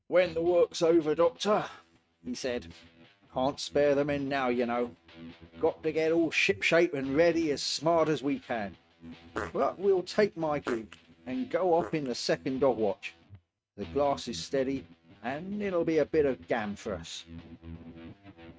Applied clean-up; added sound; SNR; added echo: neural mask model RNNoise.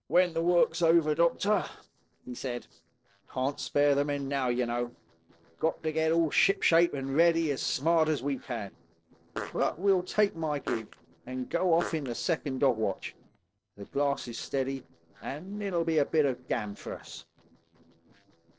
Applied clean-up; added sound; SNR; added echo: neural separator model SepFormer DNS4.